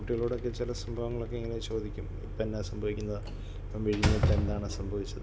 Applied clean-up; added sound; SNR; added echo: none; Slam; 2 dB; none.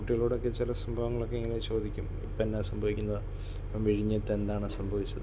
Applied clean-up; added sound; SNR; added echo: none; none; none; none.